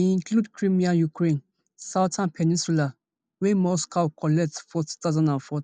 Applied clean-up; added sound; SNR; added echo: none; none; none; none.